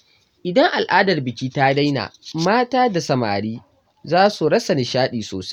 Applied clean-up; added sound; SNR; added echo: none; none; none; none.